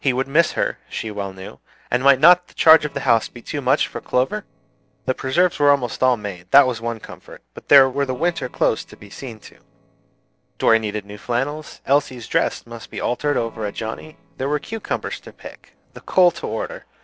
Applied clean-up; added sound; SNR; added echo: neural separator model SepFormer DNS4.